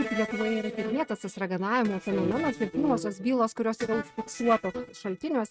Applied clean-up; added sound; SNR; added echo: neural mask model RNNoise.